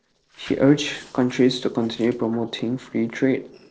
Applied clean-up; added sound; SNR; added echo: neural separator model SepFormer DNS4.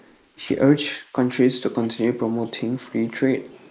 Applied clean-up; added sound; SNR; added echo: neural mask model Resemble Enhance denoiser.